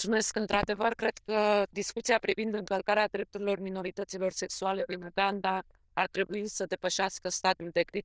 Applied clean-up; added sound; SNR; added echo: neural diffusion model UNIVERSE++.